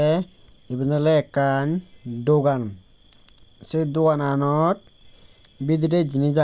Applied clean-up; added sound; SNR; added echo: none; none; none; none.